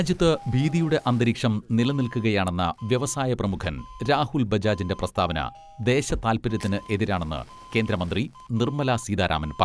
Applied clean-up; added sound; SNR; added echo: none; Fire + Doorbell; 19 dB; none.